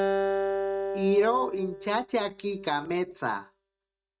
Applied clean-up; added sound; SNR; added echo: neural mask model RNNoise.